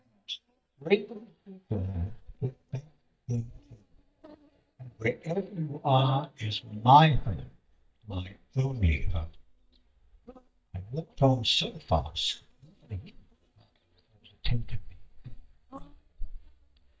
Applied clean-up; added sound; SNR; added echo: neural mask model DeepFilterNet 3.